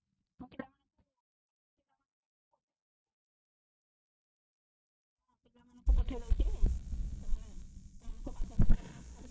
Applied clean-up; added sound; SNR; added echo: neural mask model DeepFilterNet 3.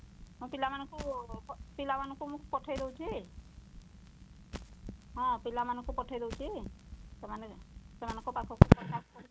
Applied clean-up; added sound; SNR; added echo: none; Crackle; -5 dB; none.